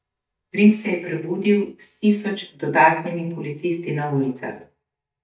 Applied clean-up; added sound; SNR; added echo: neural mask model DeepFilterNet 3.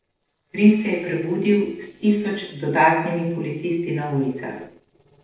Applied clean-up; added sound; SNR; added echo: neural separator model SepFormer DNS4.